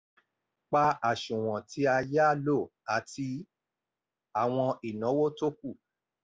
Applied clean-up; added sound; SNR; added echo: none; none; none; none.